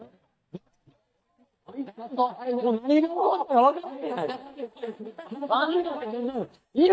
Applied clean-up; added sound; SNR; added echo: neural mask model DeepFilterNet 3.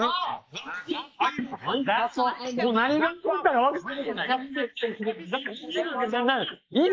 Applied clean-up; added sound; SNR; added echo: neural mask model Resemble Enhance denoiser.